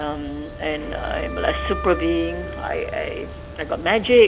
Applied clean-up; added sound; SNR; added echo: none; Car passing by / Idling / Accelerating, revving, vroom + Wind instrument, woodwind instrument; 9 dB; none.